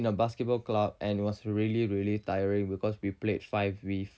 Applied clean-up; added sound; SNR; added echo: none; none; none; none.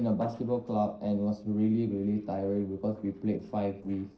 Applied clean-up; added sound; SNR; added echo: neural separator model SepFormer DNS4.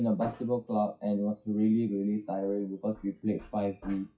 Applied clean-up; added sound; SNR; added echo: classical method WPE with log-MMSE.